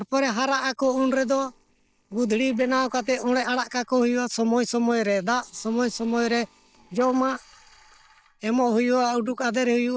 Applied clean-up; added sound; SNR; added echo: neural separator model SepFormer DNS4.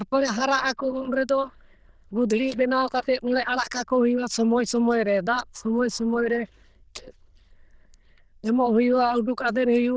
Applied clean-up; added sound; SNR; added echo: neural diffusion model UNIVERSE++.